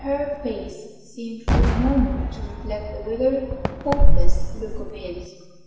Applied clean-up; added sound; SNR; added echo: none; Cheering / Fireworks; 8 dB; reverberation time 1.3 s.